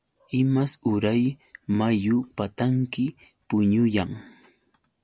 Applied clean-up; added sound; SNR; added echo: none; none; none; none.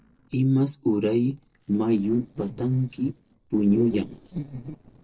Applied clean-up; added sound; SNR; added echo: neural separator model SepFormer DNS4.